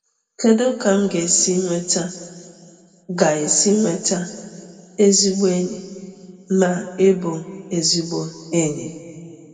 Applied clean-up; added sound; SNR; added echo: none; none; none; reverberation time 2.0 s.